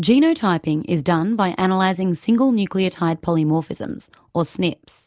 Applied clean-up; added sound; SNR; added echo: neural mask model Resemble Enhance denoiser.